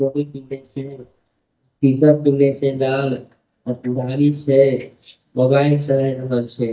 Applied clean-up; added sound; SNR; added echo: neural mask model DeepFilterNet 3.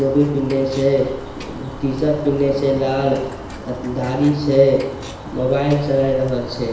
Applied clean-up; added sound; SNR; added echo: none; Bird; 13 dB; reverberation time 1.0 s.